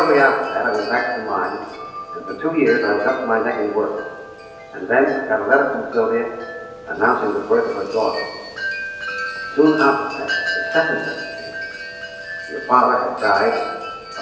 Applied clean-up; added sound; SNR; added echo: none; Wind chime; 9 dB; reverberation time 1.0 s.